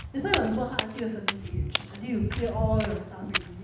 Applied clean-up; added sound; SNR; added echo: none; Walk, footsteps; 0 dB; reverberation time 0.9 s.